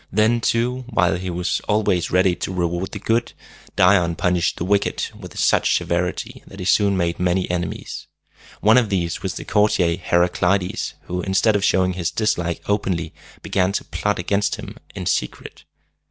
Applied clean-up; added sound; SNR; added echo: none; none; none; none.